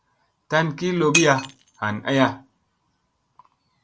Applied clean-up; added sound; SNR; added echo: none; Shatter; 8 dB; none.